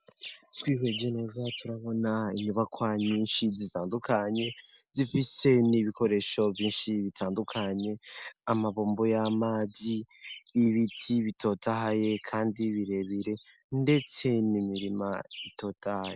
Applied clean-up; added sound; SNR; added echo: none; none; none; none.